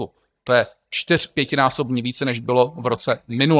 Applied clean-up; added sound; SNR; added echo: neural mask model DeepFilterNet 3.